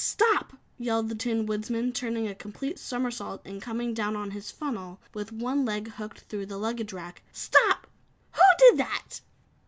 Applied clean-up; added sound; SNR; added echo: none; none; none; none.